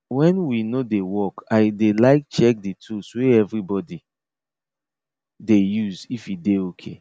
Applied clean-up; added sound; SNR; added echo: none; none; none; none.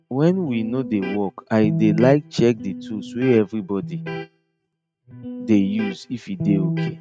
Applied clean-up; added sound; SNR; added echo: neural mask model RNNoise.